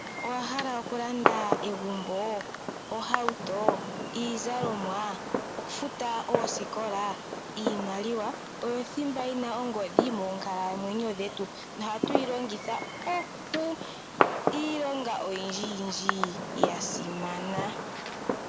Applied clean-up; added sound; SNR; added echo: none; Fireworks; 0 dB; none.